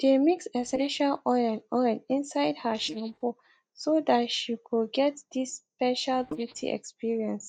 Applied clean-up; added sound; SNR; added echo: neural mask model DeepFilterNet 3.